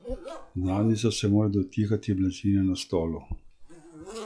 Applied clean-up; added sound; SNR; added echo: classical method log-MMSE.